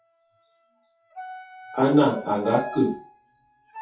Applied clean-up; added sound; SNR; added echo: classical method WPE with log-MMSE.